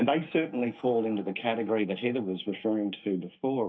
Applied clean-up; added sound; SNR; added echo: neural mask model DeepFilterNet 3.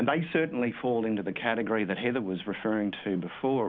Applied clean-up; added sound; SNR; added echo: none; none; none; none.